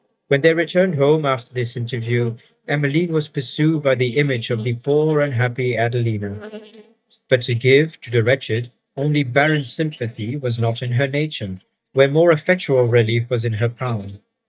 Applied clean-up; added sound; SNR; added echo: neural mask model DeepFilterNet 3.